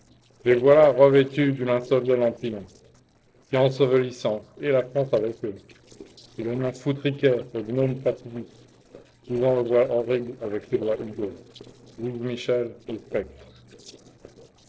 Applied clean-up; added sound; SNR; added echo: neural separator model SepFormer DNS4.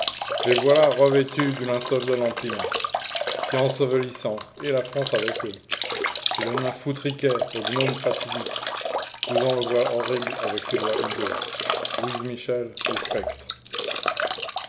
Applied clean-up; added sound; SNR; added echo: none; Drip / Trickle, dribble / Bathtub (filling or washing); 2 dB; none.